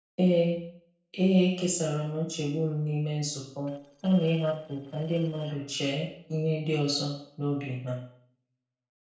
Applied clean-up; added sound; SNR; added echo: neural separator model SepFormer DNS4.